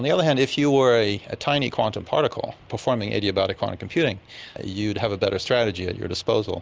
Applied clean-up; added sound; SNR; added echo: none; none; none; none.